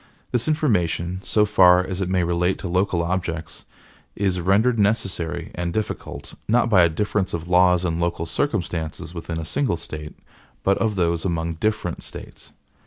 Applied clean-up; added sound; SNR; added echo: none; none; none; none.